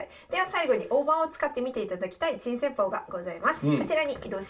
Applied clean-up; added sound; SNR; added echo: none; none; none; reverberation time 0.2 s.